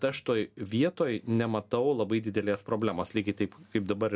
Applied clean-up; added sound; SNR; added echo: none; none; none; none.